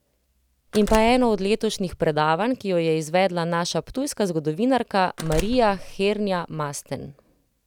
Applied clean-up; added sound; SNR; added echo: none; Door; 11 dB; none.